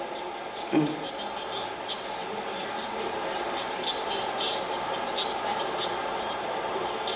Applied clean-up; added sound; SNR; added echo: none; none; none; reverberation time 0.7 s.